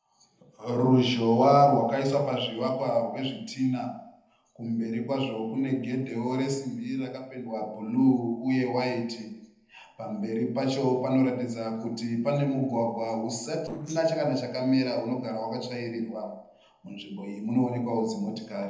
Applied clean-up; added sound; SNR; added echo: neural separator model SepFormer DNS4.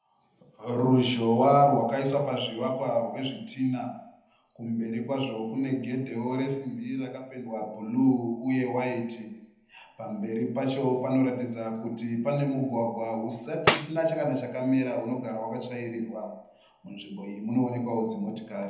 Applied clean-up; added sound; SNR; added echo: none; Tambourine; -5 dB; reverberation time 0.8 s.